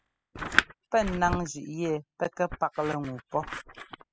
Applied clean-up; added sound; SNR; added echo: classical method spectral subtraction.